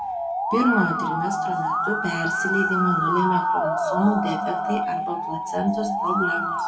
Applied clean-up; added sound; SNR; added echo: none; Musical instrument; -2 dB; reverberation time 1.7 s.